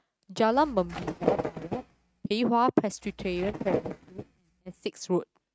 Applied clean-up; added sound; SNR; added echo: neural mask model RNNoise.